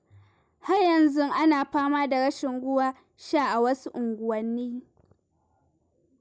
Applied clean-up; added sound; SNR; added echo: none; none; none; none.